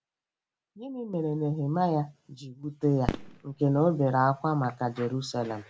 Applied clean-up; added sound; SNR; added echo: none; Fireworks; 11 dB; none.